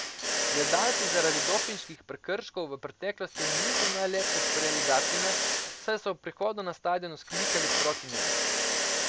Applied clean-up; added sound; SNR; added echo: none; Mechanisms; -4 dB; none.